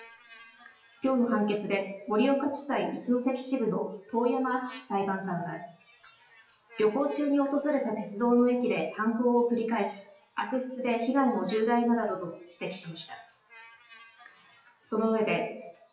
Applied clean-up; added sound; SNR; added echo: classical method WPE with log-MMSE.